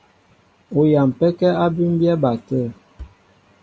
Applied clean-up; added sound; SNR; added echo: none; none; none; none.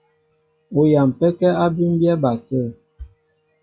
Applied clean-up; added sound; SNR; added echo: classical method log-MMSE.